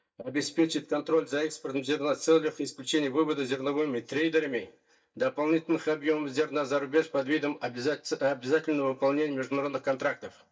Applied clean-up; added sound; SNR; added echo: neural mask model DeepFilterNet 3.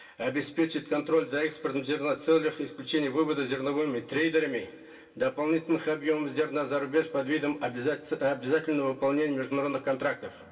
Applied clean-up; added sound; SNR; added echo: none; Cowbell; 17 dB; reverberation time 0.2 s.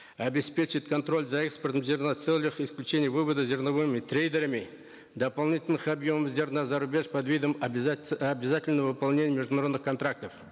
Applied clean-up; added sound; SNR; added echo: none; none; none; none.